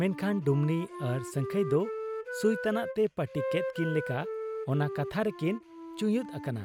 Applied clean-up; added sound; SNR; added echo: none; Wind instrument, woodwind instrument; 7 dB; none.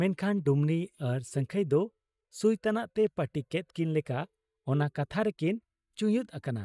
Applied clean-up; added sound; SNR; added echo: neural mask model DeepFilterNet 3.